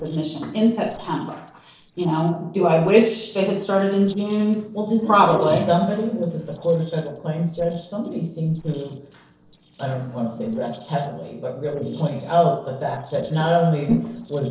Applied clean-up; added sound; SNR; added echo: neural separator model SepFormer DNS4.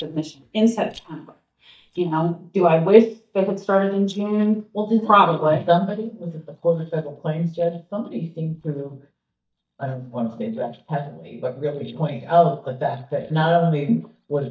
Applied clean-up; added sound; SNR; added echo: neural mask model DeepFilterNet 3.